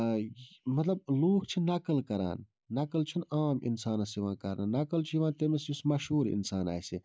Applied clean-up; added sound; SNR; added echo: none; none; none; none.